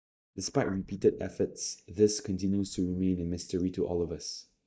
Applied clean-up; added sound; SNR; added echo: neural mask model DeepFilterNet 3.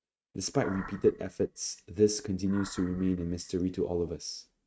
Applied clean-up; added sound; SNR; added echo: neural mask model RNNoise.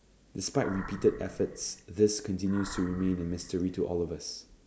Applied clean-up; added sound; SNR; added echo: none; Animal; 14 dB; none.